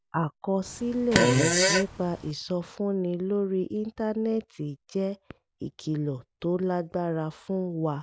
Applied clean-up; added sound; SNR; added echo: none; Fart; -4 dB; none.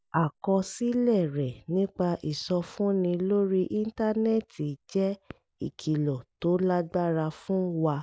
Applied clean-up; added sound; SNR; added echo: none; none; none; none.